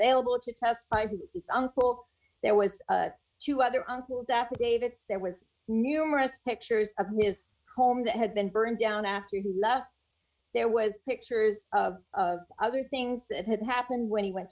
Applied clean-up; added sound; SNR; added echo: neural mask model RNNoise.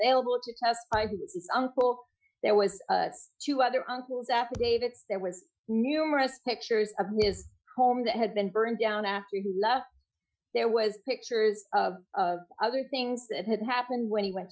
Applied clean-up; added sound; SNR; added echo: classical method Wiener filter.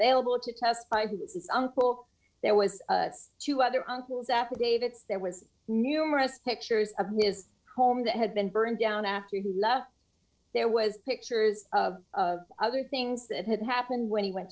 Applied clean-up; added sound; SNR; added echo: neural separator model SepFormer DNS4.